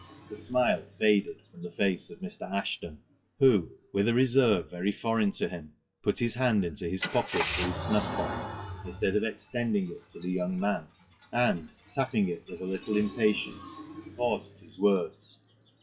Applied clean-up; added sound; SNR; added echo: classical method WPE with log-MMSE.